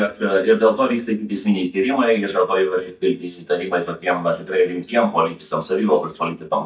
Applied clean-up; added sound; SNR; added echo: neural mask model DeepFilterNet 3.